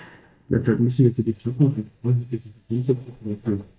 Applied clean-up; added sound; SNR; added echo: neural mask model DeepFilterNet 3.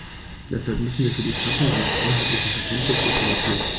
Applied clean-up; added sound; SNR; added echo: none; Hiss; 0 dB; reverberation time 0.4 s.